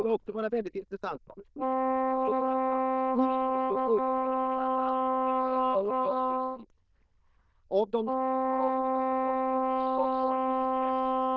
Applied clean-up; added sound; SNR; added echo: neural diffusion model UNIVERSE++.